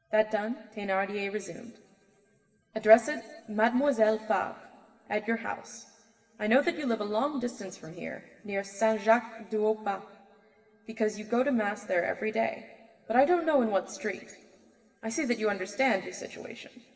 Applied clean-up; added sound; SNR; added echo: none; none; none; reverberation time 3.0 s.